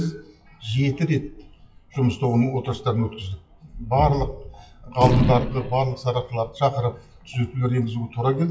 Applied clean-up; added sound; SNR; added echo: classical method WPE with log-MMSE.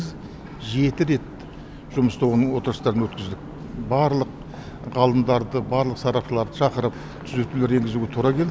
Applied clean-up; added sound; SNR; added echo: none; none; none; none.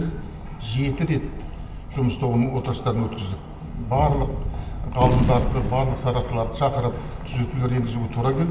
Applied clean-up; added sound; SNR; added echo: none; Gunshot, gunfire; 6 dB; reverberation time 1.0 s.